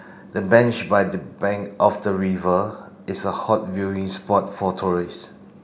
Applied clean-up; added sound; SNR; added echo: none; none; none; none.